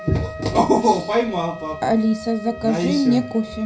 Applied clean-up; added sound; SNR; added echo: none; Wind instrument, woodwind instrument; 15 dB; reverberation time 0.3 s.